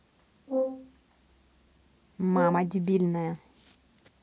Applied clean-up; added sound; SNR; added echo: none; Brass instrument; 5 dB; none.